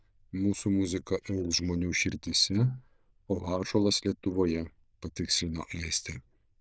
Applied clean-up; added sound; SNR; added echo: neural diffusion model UNIVERSE++.